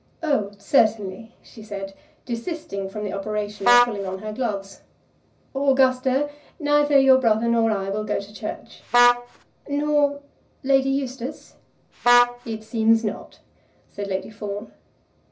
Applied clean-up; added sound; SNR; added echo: none; Vehicle horn, car horn, honking; 0 dB; reverberation time 0.4 s.